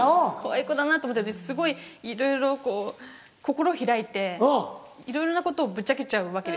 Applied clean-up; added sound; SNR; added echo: none; none; none; none.